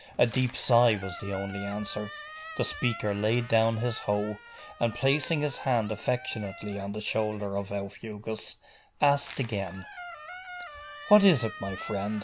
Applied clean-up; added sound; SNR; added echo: none; Squeak; 15 dB; none.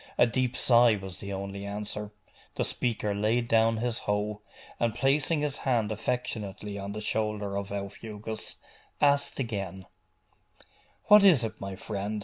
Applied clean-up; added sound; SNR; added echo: none; none; none; none.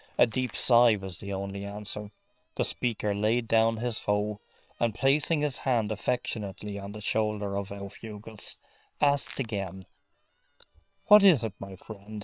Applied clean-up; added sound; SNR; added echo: neural separator model SepFormer WHAM!.